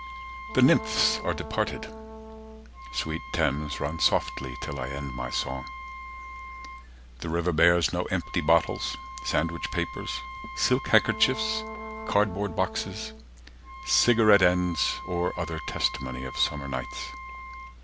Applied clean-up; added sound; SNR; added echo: none; Wind instrument, woodwind instrument + Brass instrument; 12 dB; none.